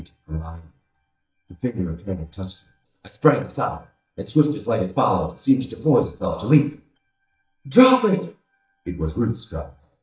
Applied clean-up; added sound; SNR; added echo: neural mask model DeepFilterNet 3.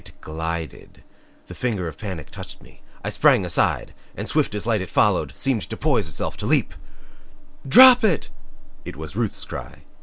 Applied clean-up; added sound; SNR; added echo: none; none; none; none.